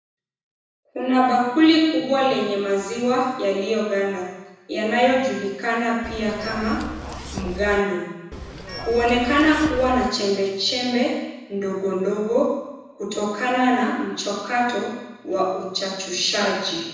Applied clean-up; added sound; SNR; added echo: none; Zipper (clothing) / Telephone; 11 dB; reverberation time 1.1 s.